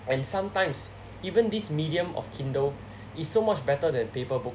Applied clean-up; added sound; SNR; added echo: none; none; none; none.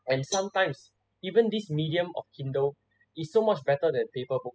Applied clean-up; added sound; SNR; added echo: classical method spectral subtraction.